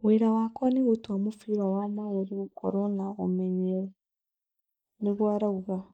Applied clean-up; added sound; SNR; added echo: neural mask model Resemble Enhance denoiser.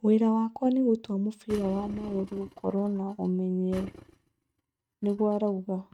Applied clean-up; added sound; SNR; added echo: neural mask model RNNoise.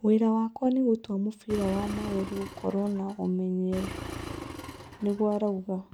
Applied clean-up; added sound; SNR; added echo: none; Engine; 12 dB; none.